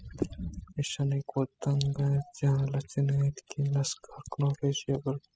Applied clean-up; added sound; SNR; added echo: classical method spectral subtraction.